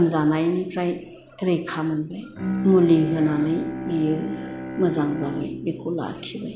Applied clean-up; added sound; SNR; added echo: none; Bowed string instrument; 10 dB; none.